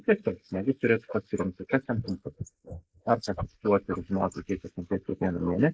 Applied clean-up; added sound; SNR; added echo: neural mask model Resemble Enhance denoiser.